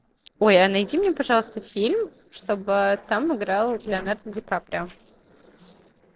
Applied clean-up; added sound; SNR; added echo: neural separator model SepFormer DNS4.